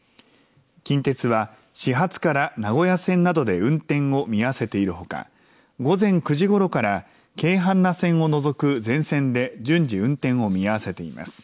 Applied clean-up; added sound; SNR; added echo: none; none; none; none.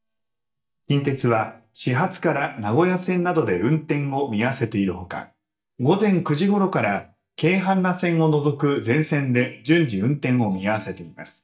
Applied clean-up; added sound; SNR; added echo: neural mask model DeepFilterNet 3.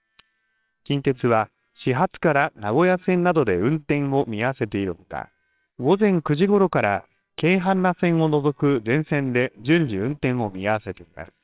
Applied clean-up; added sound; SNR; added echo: neural separator model SepFormer WHAMR!.